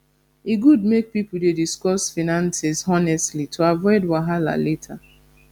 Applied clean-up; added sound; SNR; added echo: none; none; none; none.